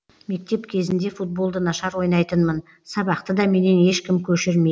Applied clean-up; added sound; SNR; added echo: none; none; none; none.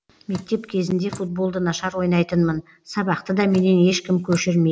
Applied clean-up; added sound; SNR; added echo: none; Drip; 18 dB; none.